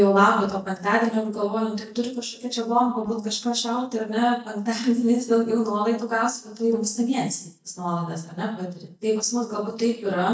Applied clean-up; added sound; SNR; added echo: neural mask model DeepFilterNet 3.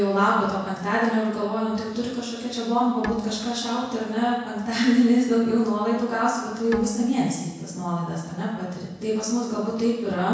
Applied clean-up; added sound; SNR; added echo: none; Bowed string instrument; 14 dB; reverberation time 1.0 s.